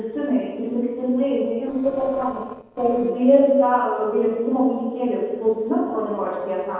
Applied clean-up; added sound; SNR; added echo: neural separator model SepFormer DNS4.